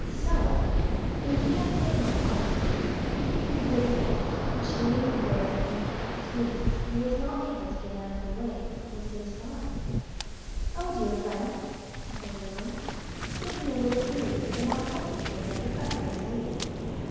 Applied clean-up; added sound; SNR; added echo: none; Waves, surf; -4 dB; reverberation time 1.9 s.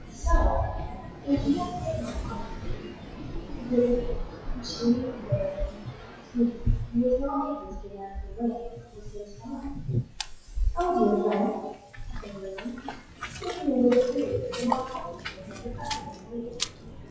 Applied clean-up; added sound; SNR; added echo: classical method WPE with log-MMSE.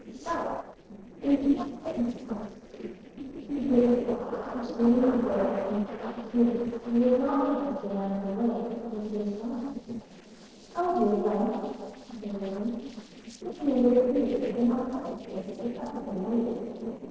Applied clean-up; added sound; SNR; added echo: neural separator model SepFormer DNS4.